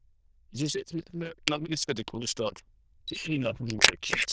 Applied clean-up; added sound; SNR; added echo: neural diffusion model UNIVERSE++.